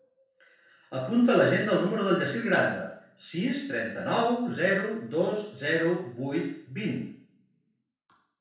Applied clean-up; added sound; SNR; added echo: none; none; none; reverberation time 0.7 s.